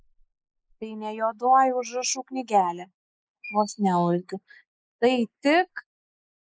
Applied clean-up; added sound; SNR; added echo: neural mask model Resemble Enhance denoiser.